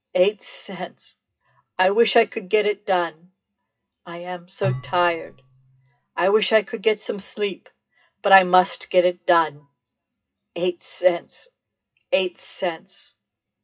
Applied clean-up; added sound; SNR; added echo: classical method WPE with log-MMSE.